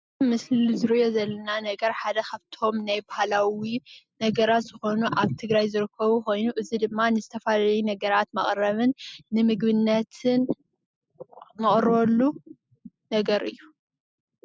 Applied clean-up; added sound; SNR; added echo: none; none; none; none.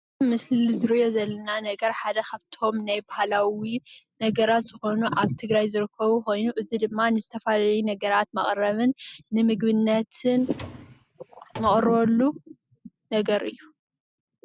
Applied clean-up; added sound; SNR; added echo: none; Drawer open or close; 17 dB; none.